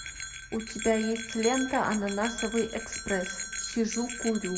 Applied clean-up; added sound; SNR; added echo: none; Bell; 7 dB; reverberation time 2.1 s.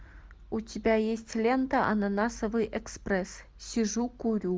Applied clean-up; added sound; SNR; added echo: none; none; none; none.